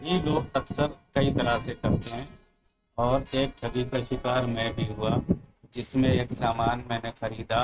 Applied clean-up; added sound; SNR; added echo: neural mask model RNNoise.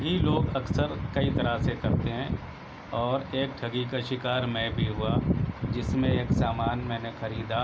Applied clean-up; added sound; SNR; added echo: none; none; none; none.